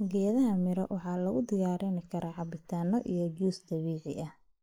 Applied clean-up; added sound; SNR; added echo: neural mask model Resemble Enhance denoiser.